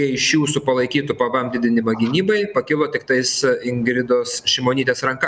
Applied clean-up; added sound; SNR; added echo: none; none; none; none.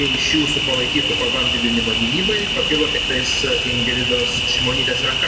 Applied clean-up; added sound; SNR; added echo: none; Cricket; -3 dB; reverberation time 1.8 s.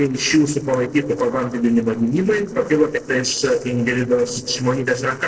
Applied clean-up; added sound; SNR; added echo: neural separator model SepFormer DNS4.